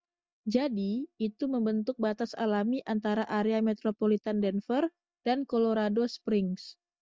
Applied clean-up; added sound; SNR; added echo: neural mask model DeepFilterNet 3.